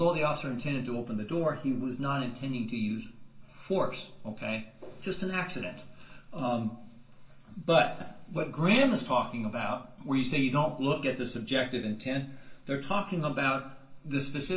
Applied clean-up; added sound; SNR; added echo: none; none; none; reverberation time 0.3 s.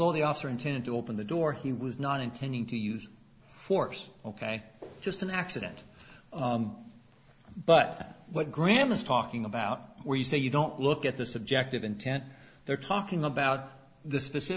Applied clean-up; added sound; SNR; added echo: none; none; none; none.